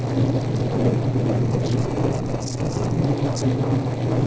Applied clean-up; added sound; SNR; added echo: neural separator model SepFormer DNS4.